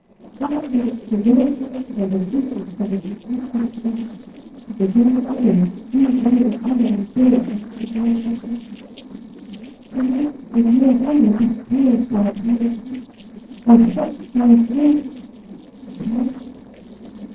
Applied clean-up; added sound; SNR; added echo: neural separator model SepFormer DNS4.